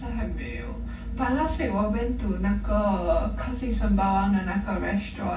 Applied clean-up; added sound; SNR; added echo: none; Brass instrument; 18 dB; reverberation time 0.4 s.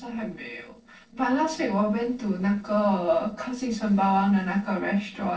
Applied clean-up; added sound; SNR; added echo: neural separator model SepFormer DNS4.